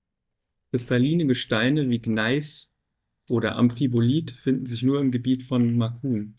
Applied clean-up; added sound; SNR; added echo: neural mask model DeepFilterNet 3.